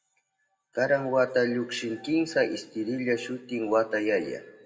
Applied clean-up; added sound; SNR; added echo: none; none; none; reverberation time 0.7 s.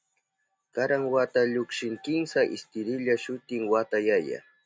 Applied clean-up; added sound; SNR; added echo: none; none; none; none.